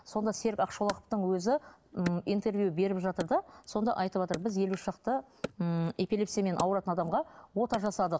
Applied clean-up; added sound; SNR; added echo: neural mask model Resemble Enhance denoiser.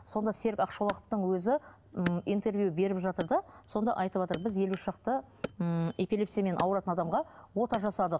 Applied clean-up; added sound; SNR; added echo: none; Wood; 16 dB; none.